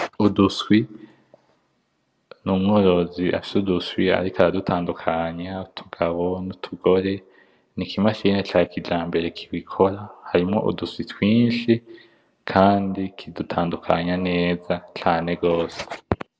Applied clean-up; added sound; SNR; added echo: none; none; none; none.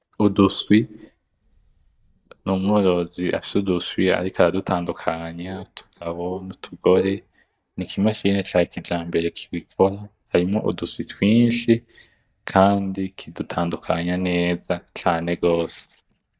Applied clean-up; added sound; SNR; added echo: neural mask model DeepFilterNet 3.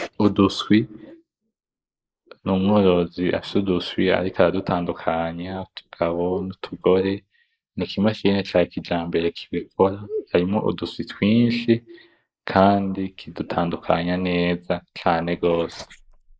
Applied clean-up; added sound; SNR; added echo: neural mask model Resemble Enhance denoiser.